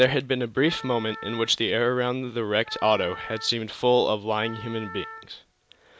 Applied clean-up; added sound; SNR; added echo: none; Wind instrument, woodwind instrument; 16 dB; none.